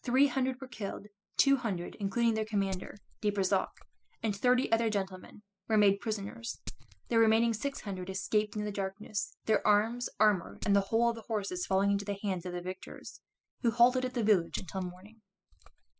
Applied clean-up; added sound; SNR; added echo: classical method spectral subtraction.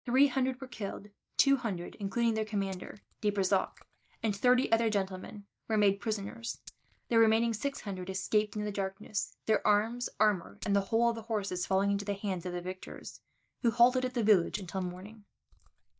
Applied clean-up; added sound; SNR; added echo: neural mask model DeepFilterNet 3.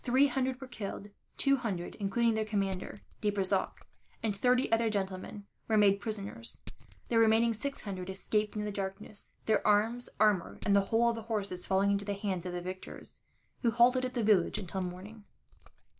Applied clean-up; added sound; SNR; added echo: none; Glass; 18 dB; none.